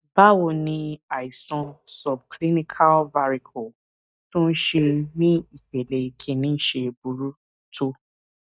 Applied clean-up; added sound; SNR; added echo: neural mask model DeepFilterNet 3.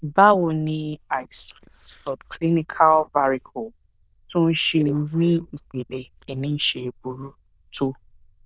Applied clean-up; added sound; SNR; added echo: neural diffusion model UNIVERSE++.